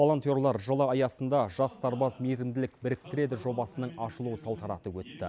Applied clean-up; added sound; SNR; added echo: none; none; none; none.